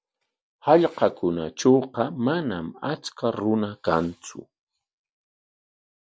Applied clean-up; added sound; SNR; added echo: none; none; none; none.